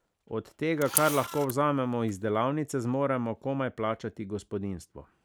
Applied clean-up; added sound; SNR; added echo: none; Camera; 7 dB; none.